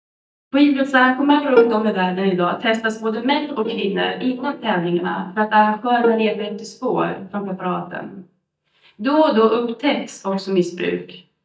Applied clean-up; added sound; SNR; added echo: neural mask model DeepFilterNet 3.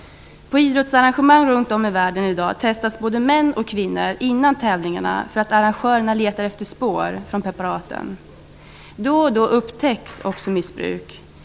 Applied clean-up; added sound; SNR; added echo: none; none; none; none.